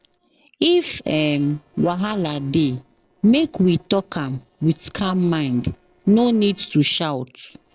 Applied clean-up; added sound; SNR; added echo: neural separator model SepFormer DNS4.